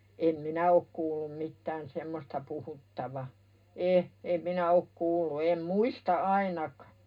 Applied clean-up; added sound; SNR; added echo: none; none; none; reverberation time 0.2 s.